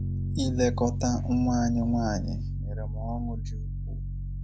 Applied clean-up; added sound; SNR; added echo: none; Piano; 1 dB; none.